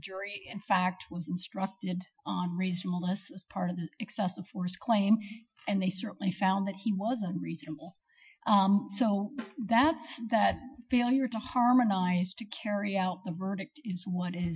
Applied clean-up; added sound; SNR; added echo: classical method Wiener filter.